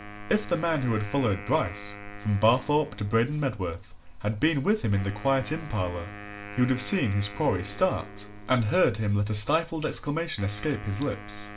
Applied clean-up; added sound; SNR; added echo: none; Wind instrument, woodwind instrument + Organ; 16 dB; none.